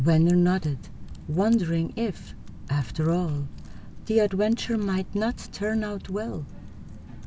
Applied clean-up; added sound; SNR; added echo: none; Typing; 12 dB; none.